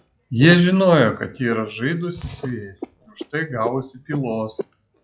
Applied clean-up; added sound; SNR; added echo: classical method log-MMSE.